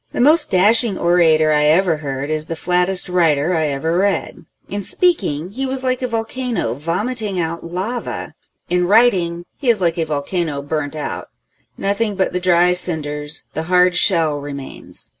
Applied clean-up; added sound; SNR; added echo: none; none; none; none.